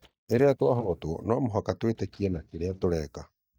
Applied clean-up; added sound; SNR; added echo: neural mask model DeepFilterNet 3.